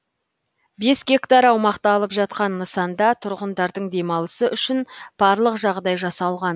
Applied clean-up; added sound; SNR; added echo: none; none; none; none.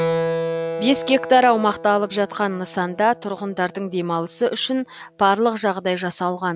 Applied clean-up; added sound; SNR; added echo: none; Keyboard (musical); 9 dB; none.